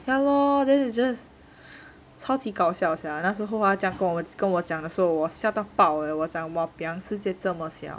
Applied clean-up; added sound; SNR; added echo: none; none; none; none.